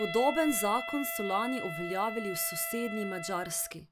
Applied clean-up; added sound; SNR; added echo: none; Wind instrument, woodwind instrument; 7 dB; none.